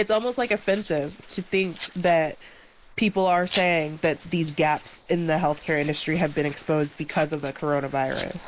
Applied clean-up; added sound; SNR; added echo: neural mask model Resemble Enhance denoiser.